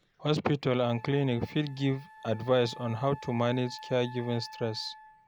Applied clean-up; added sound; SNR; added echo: none; Wind instrument, woodwind instrument; 18 dB; none.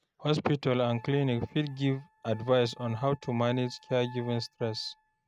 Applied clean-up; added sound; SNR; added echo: neural mask model RNNoise.